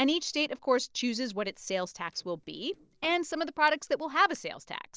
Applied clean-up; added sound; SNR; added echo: neural separator model SepFormer DNS4.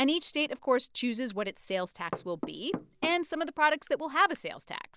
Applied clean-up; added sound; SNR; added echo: none; Knock / Wood; 13 dB; none.